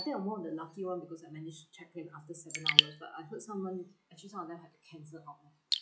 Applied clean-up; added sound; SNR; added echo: classical method log-MMSE.